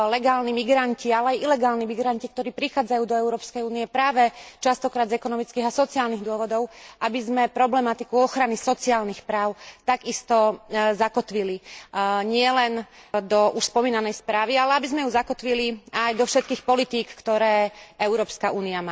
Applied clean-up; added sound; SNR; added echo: none; none; none; none.